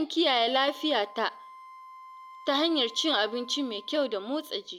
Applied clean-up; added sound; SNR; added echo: none; Wind instrument, woodwind instrument; 20 dB; none.